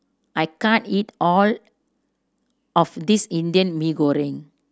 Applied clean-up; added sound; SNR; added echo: none; none; none; none.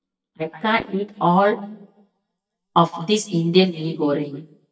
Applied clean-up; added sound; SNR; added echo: neural mask model DeepFilterNet 3.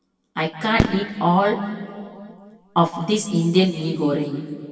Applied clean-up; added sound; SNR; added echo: none; Fireworks; 8 dB; reverberation time 2.4 s.